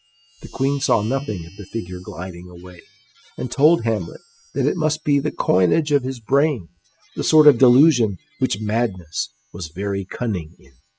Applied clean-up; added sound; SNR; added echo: classical method spectral subtraction.